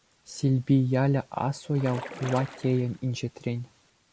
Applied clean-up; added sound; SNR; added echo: none; Splash, splatter; 14 dB; none.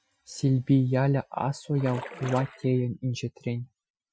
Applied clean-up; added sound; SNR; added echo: classical method Wiener filter.